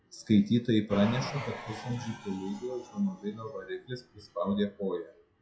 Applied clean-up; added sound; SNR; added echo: classical method WPE with log-MMSE.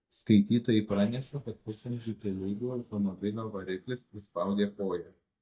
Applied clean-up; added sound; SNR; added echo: neural mask model DeepFilterNet 3.